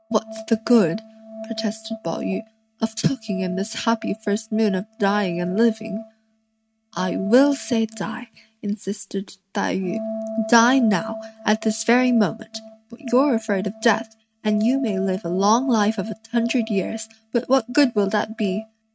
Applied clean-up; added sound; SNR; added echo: neural mask model RNNoise.